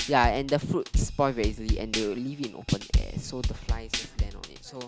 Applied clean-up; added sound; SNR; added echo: none; Drum / Drum kit; 1 dB; none.